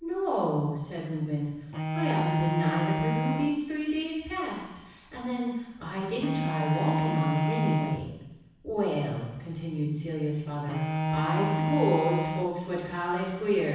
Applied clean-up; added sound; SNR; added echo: none; Bowed string instrument; 2 dB; reverberation time 1.1 s.